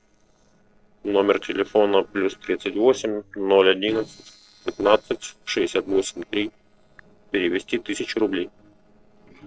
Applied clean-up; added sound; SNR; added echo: neural separator model SepFormer DNS4.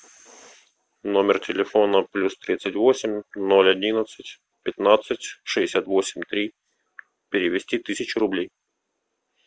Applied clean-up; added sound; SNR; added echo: none; none; none; none.